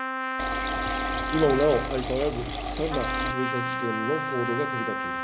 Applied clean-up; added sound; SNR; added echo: none; Liquid + Trumpet; 0 dB; none.